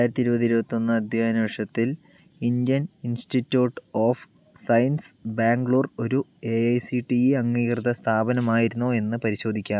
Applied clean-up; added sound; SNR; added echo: none; none; none; none.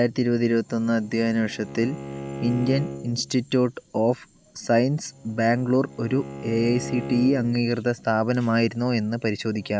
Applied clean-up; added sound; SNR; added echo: none; Bowed string instrument; 14 dB; none.